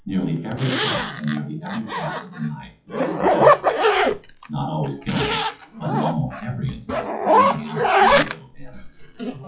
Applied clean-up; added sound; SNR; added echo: classical method WPE with log-MMSE.